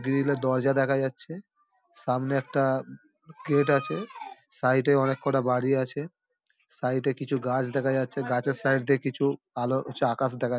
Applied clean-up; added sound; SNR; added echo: none; none; none; none.